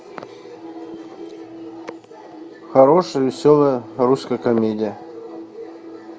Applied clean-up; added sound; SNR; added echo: none; none; none; none.